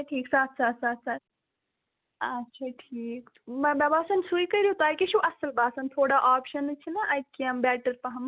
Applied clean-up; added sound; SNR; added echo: none; none; none; none.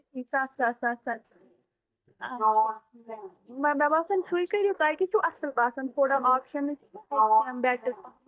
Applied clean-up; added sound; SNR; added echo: neural mask model DeepFilterNet 3.